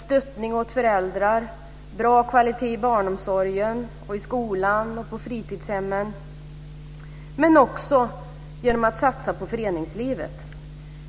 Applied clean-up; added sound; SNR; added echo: none; Dog; 17 dB; none.